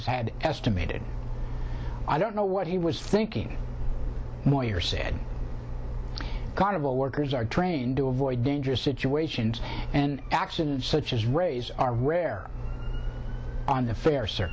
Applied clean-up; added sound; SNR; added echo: none; none; none; none.